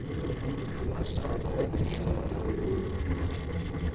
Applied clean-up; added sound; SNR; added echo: neural separator model SepFormer DNS4.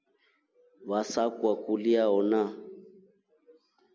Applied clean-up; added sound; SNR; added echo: none; none; none; none.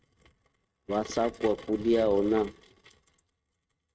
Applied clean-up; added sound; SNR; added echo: neural mask model RNNoise.